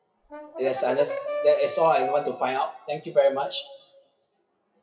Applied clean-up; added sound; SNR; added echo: classical method WPE with log-MMSE.